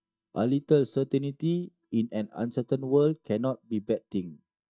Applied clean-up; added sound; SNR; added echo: neural mask model DeepFilterNet 3.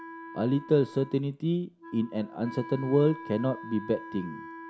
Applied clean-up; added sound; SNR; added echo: none; Wind instrument, woodwind instrument; 15 dB; none.